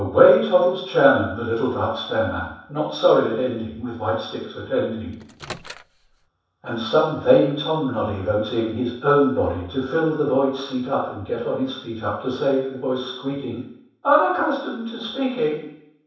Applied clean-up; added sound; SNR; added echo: none; Microwave oven; 18 dB; reverberation time 0.7 s.